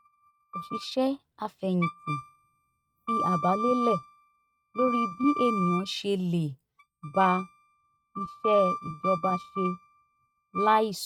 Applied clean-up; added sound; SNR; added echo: neural mask model RNNoise.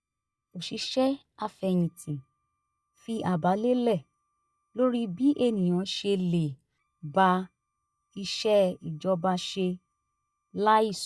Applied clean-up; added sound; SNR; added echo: neural mask model DeepFilterNet 3.